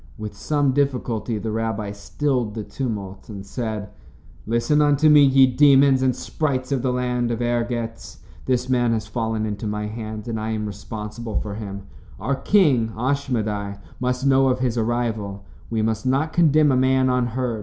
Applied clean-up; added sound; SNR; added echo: none; none; none; none.